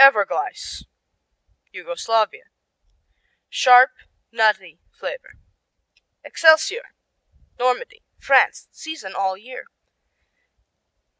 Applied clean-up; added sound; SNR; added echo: none; none; none; none.